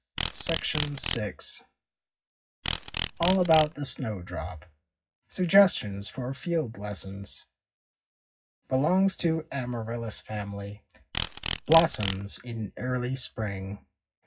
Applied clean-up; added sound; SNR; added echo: classical method WPE with log-MMSE.